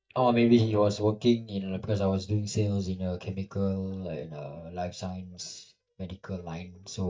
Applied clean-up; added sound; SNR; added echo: neural mask model DeepFilterNet 3.